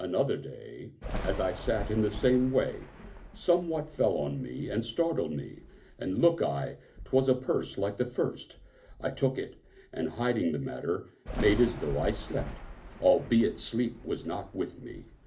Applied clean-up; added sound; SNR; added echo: none; Thunder; 12 dB; reverberation time 0.3 s.